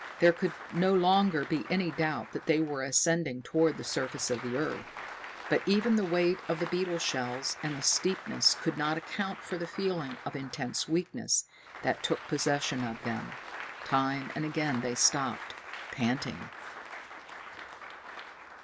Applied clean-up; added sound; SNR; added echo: none; Applause; 13 dB; none.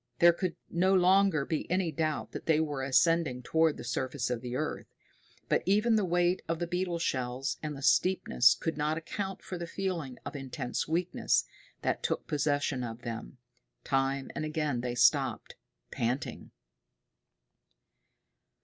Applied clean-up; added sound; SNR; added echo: none; none; none; none.